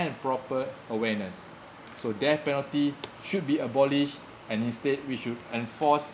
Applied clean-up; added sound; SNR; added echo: none; none; none; none.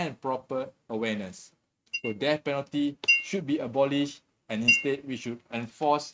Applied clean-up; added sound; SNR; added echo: neural mask model RNNoise.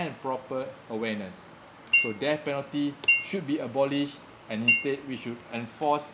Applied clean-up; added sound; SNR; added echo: none; Chink, clink; -2 dB; none.